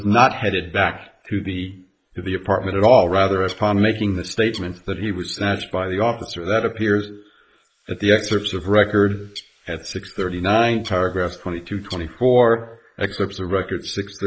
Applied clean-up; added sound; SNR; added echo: neural mask model Resemble Enhance denoiser.